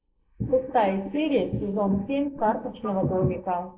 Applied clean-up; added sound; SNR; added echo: neural mask model Resemble Enhance denoiser.